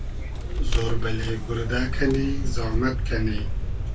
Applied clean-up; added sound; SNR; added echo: none; Vehicle; -4 dB; reverberation time 0.1 s.